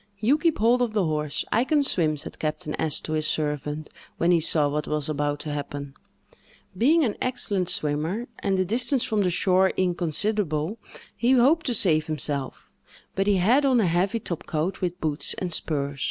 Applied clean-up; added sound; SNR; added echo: none; none; none; none.